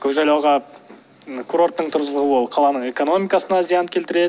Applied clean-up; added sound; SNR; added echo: none; none; none; none.